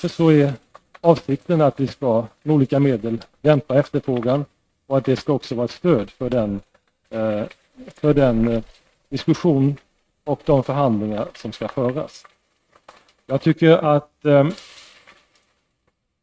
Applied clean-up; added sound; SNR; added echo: neural mask model RNNoise.